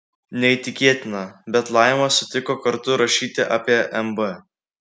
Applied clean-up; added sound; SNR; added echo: none; none; none; none.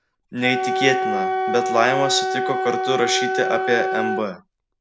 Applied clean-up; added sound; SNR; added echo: none; Wind instrument, woodwind instrument; 0 dB; none.